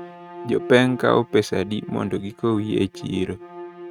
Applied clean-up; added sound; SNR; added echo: neural mask model RNNoise.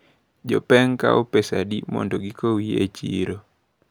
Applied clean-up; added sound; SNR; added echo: none; none; none; none.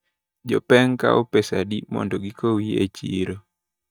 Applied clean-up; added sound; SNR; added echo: neural mask model DeepFilterNet 3.